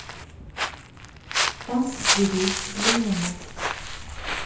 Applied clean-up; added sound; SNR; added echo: none; Walk, footsteps; -1 dB; reverberation time 0.8 s.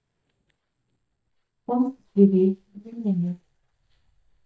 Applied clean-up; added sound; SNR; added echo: neural mask model DeepFilterNet 3.